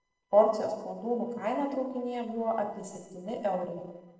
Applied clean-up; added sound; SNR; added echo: neural separator model SepFormer DNS4.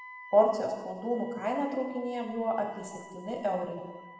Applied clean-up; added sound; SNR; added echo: none; Wind instrument, woodwind instrument; 19 dB; reverberation time 1.1 s.